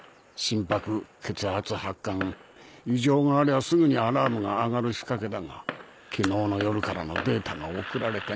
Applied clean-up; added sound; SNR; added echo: none; Fireworks; 14 dB; none.